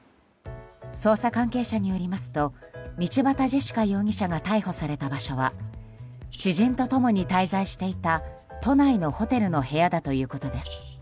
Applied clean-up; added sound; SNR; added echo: none; Rattle (instrument); 15 dB; none.